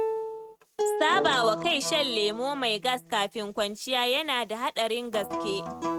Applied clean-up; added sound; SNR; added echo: neural mask model RNNoise.